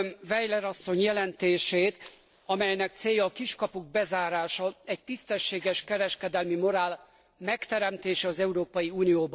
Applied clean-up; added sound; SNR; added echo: neural separator model SepFormer DNS4.